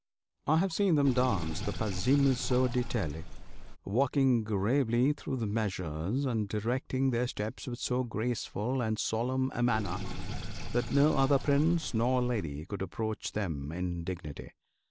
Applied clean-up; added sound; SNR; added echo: none; Sink (filling or washing); 9 dB; none.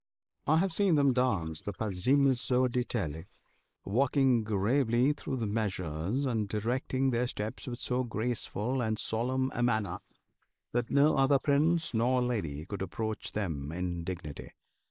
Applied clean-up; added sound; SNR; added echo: neural mask model Resemble Enhance denoiser.